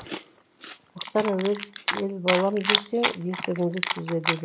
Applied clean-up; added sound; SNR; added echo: none; Chewing, mastication; 3 dB; none.